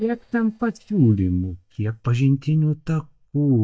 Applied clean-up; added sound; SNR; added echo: neural mask model DeepFilterNet 3.